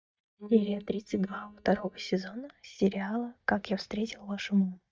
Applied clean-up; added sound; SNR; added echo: neural mask model DeepFilterNet 3.